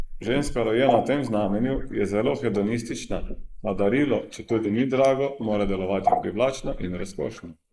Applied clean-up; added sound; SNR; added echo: neural mask model Resemble Enhance denoiser.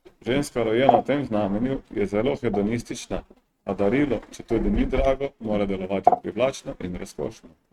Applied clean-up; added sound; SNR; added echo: neural mask model RNNoise.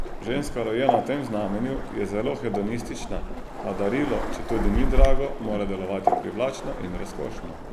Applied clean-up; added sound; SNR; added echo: none; Waves, surf; -2 dB; none.